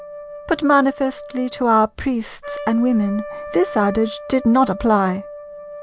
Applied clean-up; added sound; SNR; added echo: none; Trumpet; 14 dB; none.